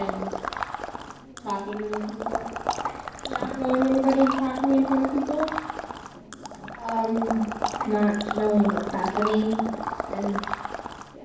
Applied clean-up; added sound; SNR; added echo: none; Water / Liquid; 5 dB; reverberation time 1.2 s.